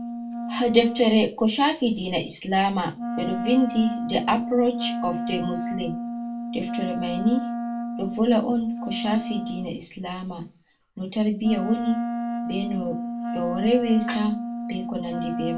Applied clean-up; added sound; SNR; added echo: none; Wind instrument, woodwind instrument; 5 dB; reverberation time 0.2 s.